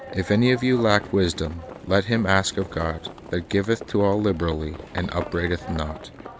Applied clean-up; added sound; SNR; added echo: none; Livestock, farm animals, working animals; 15 dB; none.